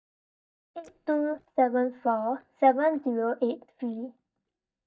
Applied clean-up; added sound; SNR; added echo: neural mask model DeepFilterNet 3.